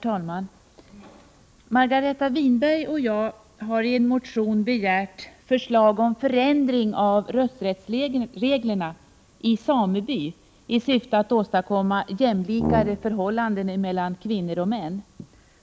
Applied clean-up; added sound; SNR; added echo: none; Brass instrument; 4 dB; none.